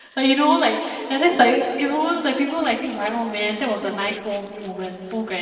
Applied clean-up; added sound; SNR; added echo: neural separator model SepFormer DNS4.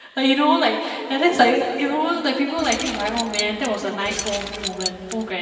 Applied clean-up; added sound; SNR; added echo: none; Keys jangling; 9 dB; reverberation time 2.4 s.